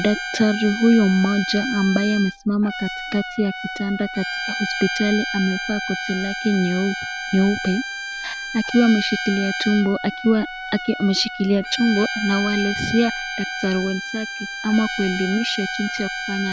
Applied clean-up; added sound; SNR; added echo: none; Trumpet + Bowed string instrument; 7 dB; none.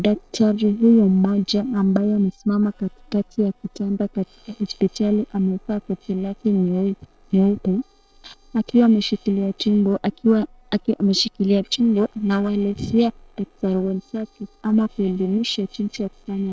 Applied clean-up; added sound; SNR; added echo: neural separator model SepFormer DNS4.